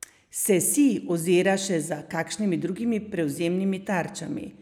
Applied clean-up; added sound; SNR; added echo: none; none; none; none.